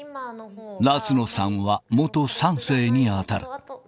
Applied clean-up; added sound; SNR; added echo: none; none; none; none.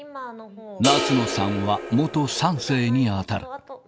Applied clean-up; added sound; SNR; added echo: none; Crash cymbal; 5 dB; none.